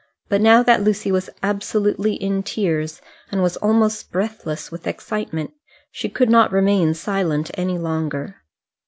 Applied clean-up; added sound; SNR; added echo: none; none; none; none.